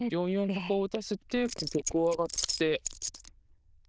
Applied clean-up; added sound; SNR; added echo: neural diffusion model UNIVERSE++.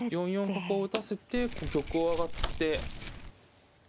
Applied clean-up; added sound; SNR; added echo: none; Keys jangling; 1 dB; none.